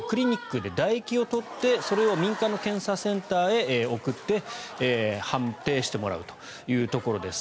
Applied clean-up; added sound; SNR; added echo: none; Applause / Crowd; 13 dB; none.